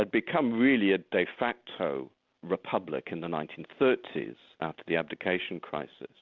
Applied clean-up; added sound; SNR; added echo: none; none; none; none.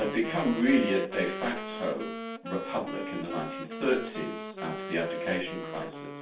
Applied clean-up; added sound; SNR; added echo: none; Wind instrument, woodwind instrument; 6 dB; reverberation time 0.3 s.